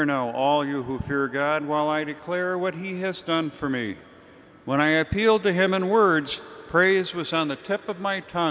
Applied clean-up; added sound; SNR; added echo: none; none; none; none.